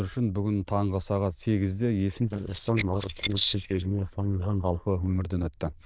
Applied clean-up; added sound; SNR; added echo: neural diffusion model UNIVERSE++.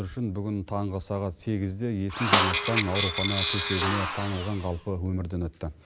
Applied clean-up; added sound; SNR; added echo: none; Snare drum + Tools; -1 dB; none.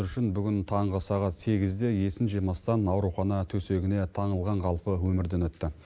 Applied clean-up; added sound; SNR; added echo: none; none; none; none.